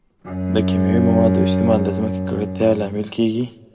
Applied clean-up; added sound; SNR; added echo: none; Bowed string instrument; -1 dB; reverberation time 1.2 s.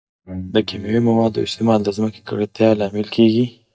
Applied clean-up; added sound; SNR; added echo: neural mask model DeepFilterNet 3.